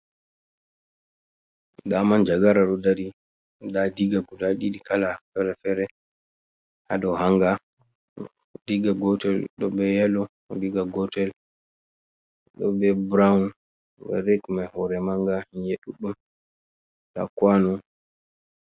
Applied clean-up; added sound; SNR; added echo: none; none; none; none.